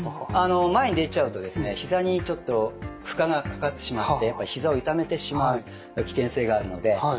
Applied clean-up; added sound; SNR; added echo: none; none; none; none.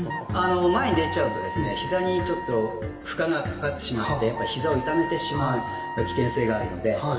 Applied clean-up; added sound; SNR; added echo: none; Wind instrument, woodwind instrument; 9 dB; reverberation time 1.8 s.